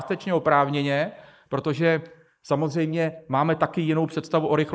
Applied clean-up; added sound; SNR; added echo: neural mask model Resemble Enhance denoiser.